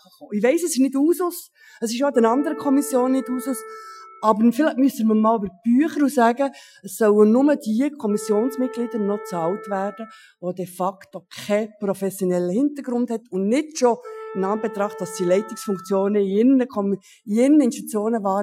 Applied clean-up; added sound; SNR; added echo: classical method Wiener filter.